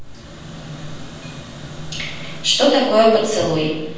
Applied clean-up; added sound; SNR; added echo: none; Drip; 14 dB; reverberation time 1.2 s.